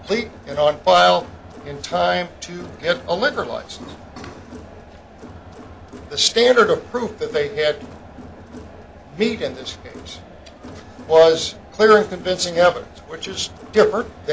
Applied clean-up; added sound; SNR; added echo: none; Crowd; 18 dB; none.